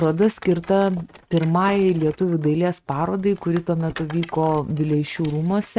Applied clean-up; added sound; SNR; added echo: neural mask model RNNoise.